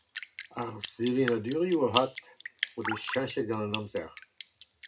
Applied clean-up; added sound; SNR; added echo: none; Drip; 5 dB; reverberation time 0.2 s.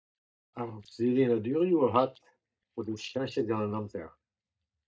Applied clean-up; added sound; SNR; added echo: neural mask model DeepFilterNet 3.